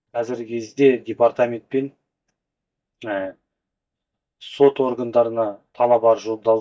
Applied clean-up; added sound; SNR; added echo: neural mask model DeepFilterNet 3.